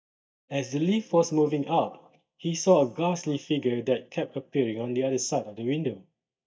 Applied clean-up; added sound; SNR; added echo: neural mask model DeepFilterNet 3.